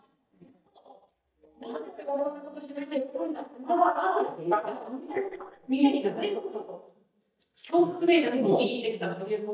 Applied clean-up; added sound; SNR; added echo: neural mask model DeepFilterNet 3.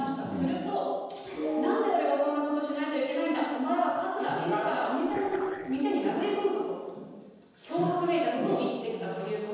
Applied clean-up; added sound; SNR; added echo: none; Dog; 12 dB; reverberation time 1.2 s.